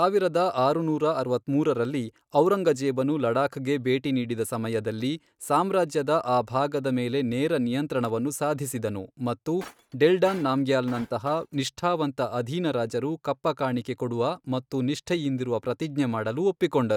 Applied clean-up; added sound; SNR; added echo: neural mask model RNNoise.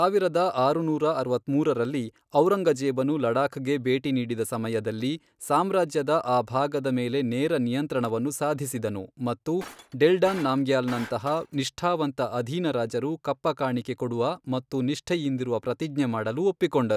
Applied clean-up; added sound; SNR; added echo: none; Shatter; 18 dB; none.